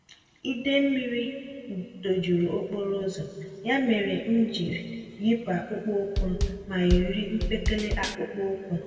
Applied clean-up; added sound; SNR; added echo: none; Drum kit; 1 dB; reverberation time 2.2 s.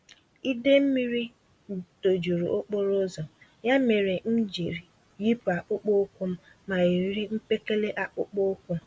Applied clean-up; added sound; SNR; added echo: none; none; none; none.